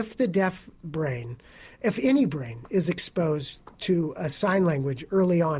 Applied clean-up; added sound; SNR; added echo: none; none; none; none.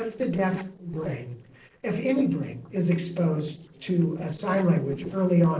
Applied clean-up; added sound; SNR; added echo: neural separator model SepFormer DNS4.